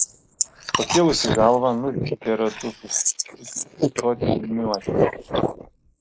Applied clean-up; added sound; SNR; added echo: neural mask model Resemble Enhance denoiser.